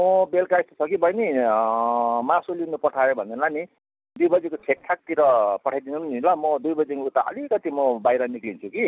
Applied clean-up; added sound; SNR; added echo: none; none; none; none.